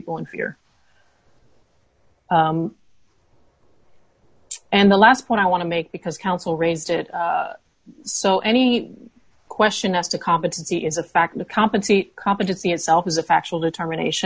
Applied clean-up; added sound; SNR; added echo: none; none; none; none.